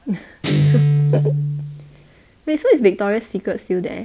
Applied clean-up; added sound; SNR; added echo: none; Guitar; -2 dB; none.